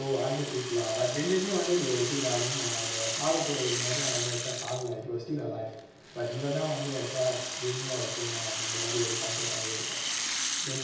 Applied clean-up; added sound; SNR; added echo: none; Rattle (instrument); 2 dB; reverberation time 0.9 s.